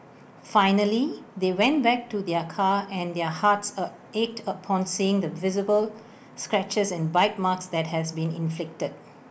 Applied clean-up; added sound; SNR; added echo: none; none; none; none.